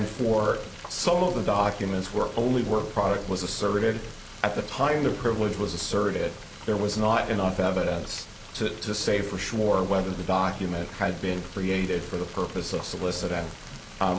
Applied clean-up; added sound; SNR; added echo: none; Frying (food); 19 dB; none.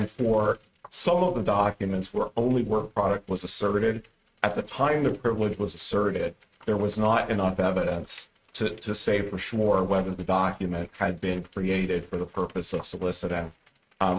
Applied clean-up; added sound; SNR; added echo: neural mask model RNNoise.